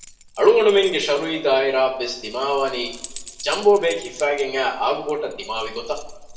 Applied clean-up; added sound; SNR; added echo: none; Keys jangling; 18 dB; reverberation time 0.7 s.